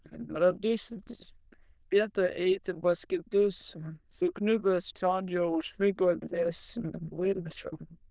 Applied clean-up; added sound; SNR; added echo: neural diffusion model UNIVERSE++.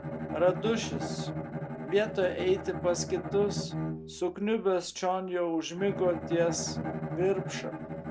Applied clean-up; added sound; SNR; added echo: none; Bowed string instrument; 6 dB; none.